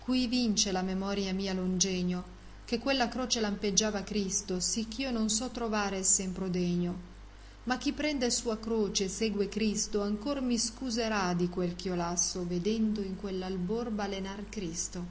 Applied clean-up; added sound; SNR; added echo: none; none; none; none.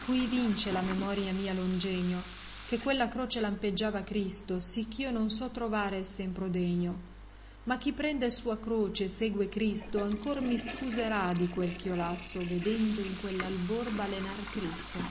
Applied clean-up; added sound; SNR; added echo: none; Toilet flush / Water tap, faucet; 14 dB; none.